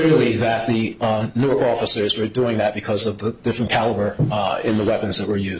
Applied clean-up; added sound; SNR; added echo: none; none; none; none.